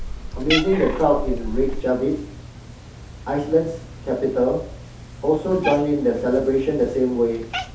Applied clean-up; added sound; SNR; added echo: none; Cat; 8 dB; reverberation time 0.5 s.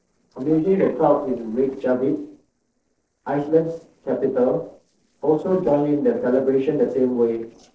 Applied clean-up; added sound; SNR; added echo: neural separator model SepFormer DNS4.